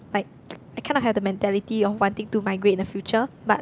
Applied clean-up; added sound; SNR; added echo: none; none; none; none.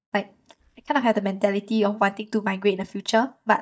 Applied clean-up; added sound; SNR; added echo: neural mask model DeepFilterNet 3.